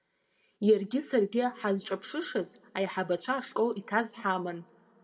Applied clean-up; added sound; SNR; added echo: none; none; none; reverberation time 1.6 s.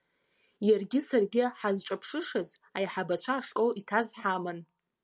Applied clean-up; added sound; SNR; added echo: none; none; none; none.